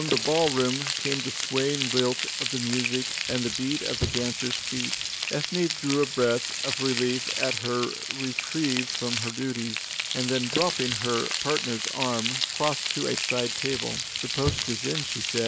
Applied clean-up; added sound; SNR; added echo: none; Frying (food); 1 dB; none.